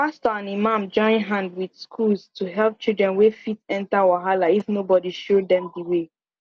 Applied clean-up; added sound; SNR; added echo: none; none; none; none.